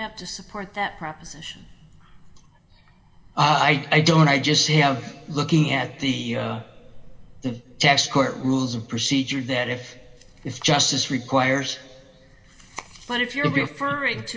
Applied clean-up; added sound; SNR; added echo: none; none; none; reverberation time 1.4 s.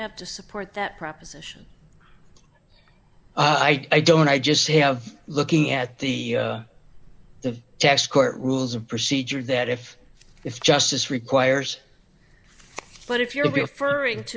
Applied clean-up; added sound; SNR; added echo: none; none; none; none.